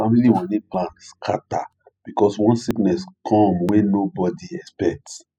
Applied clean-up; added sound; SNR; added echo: classical method spectral subtraction.